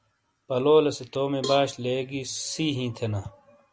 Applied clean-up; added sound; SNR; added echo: none; Cowbell; 15 dB; none.